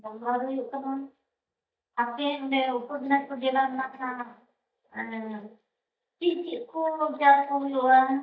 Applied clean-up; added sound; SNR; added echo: neural mask model DeepFilterNet 3.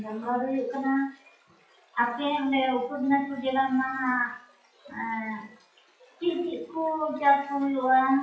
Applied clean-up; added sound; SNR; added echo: classical method WPE with log-MMSE.